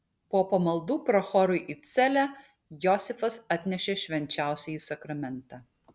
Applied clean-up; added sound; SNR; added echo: none; none; none; none.